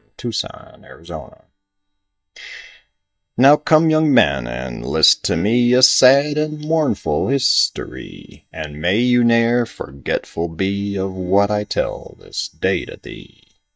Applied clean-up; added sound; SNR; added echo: neural mask model DeepFilterNet 3.